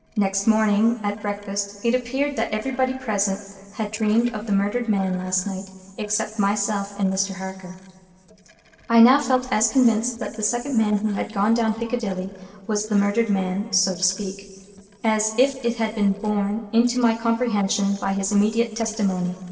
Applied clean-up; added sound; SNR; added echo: neural separator model SepFormer DNS4.